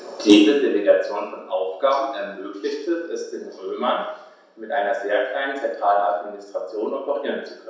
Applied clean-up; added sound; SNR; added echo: none; none; none; reverberation time 0.7 s.